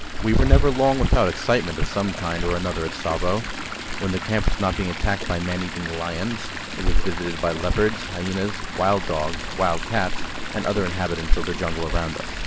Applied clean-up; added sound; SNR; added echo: none; Chatter / Stream; 2 dB; none.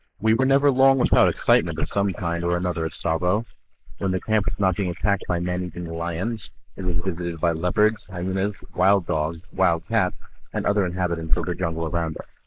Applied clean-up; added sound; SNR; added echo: neural mask model Resemble Enhance denoiser.